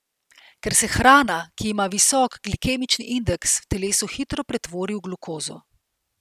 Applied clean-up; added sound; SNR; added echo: none; none; none; none.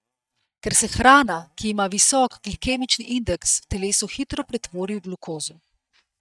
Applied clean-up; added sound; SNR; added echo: neural mask model DeepFilterNet 3.